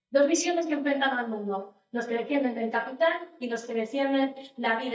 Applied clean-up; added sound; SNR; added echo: neural mask model DeepFilterNet 3.